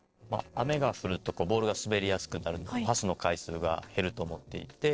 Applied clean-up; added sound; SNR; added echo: neural separator model SepFormer DNS4.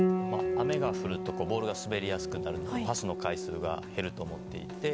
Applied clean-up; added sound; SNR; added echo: none; Piano; 0 dB; none.